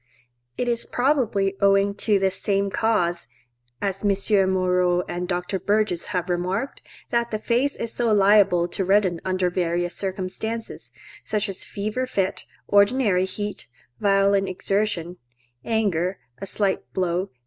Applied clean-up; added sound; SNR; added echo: none; none; none; none.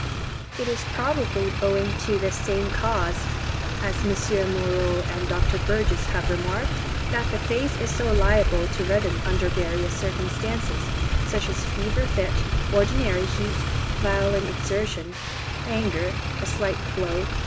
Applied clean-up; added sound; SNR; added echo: none; Motor vehicle (road); -2 dB; none.